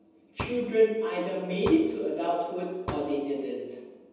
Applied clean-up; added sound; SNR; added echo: none; Fireworks; 13 dB; reverberation time 1.1 s.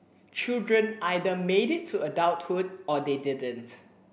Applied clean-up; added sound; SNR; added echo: none; none; none; none.